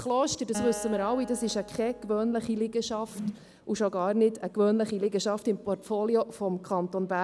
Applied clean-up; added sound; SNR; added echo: none; Whoosh, swoosh, swish + Acoustic guitar; 12 dB; none.